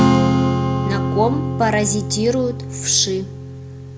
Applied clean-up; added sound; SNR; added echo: none; Strum; -2 dB; none.